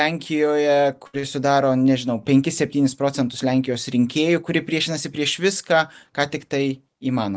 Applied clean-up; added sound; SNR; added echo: none; none; none; none.